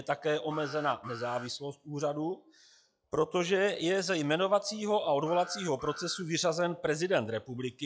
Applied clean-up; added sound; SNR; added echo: classical method log-MMSE.